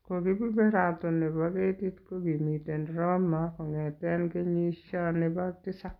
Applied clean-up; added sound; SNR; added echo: none; none; none; none.